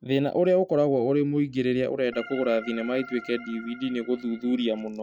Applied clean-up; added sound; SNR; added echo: classical method log-MMSE.